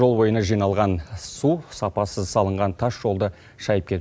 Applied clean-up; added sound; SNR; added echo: none; none; none; none.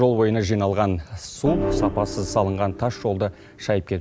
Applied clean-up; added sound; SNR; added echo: none; Organ; 6 dB; none.